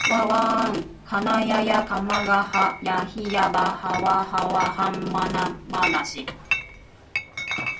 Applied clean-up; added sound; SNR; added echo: none; Chatter / Chink, clink; 9 dB; reverberation time 0.2 s.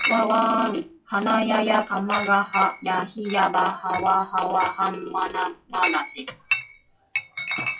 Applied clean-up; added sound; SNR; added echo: classical method WPE with log-MMSE.